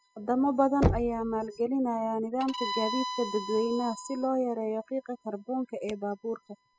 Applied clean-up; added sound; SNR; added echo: classical method spectral subtraction.